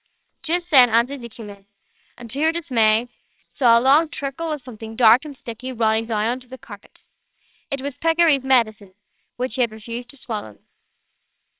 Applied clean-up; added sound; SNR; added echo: neural separator model SepFormer WHAMR!.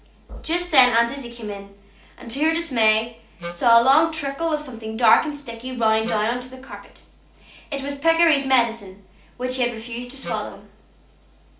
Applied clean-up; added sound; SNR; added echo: none; Wind instrument, woodwind instrument; 11 dB; reverberation time 0.4 s.